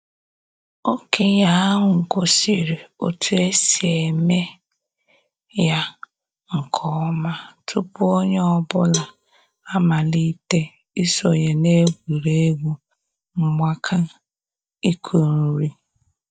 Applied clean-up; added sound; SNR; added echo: neural mask model DeepFilterNet 3.